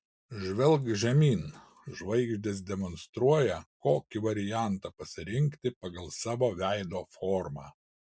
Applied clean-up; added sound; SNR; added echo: none; none; none; none.